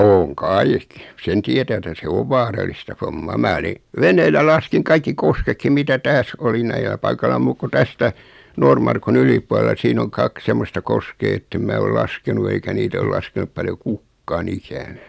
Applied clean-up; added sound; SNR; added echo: none; none; none; none.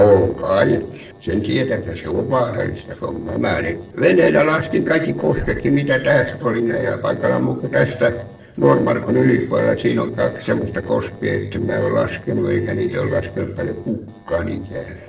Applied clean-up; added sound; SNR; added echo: neural separator model SepFormer DNS4.